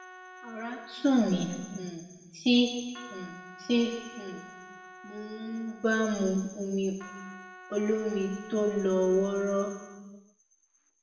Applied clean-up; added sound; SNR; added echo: none; Trumpet; 19 dB; reverberation time 1.2 s.